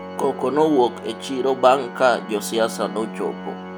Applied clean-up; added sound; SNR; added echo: none; Organ; 12 dB; none.